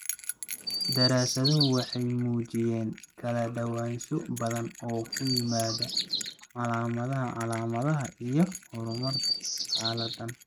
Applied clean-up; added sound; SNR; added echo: neural mask model RNNoise.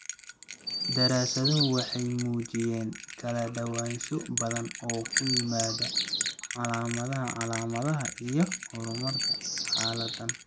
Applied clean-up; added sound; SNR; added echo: none; Chirp, tweet + Bell; 1 dB; none.